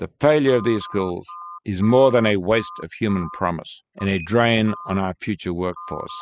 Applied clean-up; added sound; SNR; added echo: classical method spectral subtraction.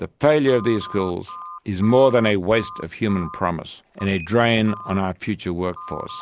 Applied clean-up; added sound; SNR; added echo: none; Telephone; 17 dB; none.